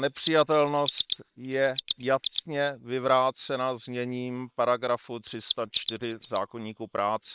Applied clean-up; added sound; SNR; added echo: neural separator model SepFormer WHAM!.